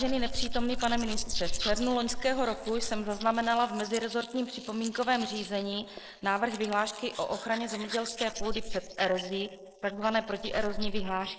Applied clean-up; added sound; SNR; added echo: neural mask model Resemble Enhance denoiser.